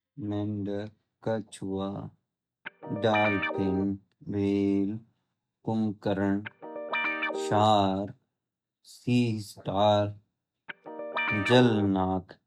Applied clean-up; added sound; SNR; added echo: none; Guitar; 3 dB; none.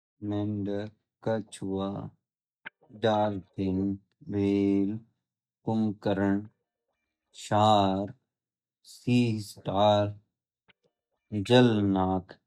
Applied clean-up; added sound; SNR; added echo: neural mask model DeepFilterNet 3.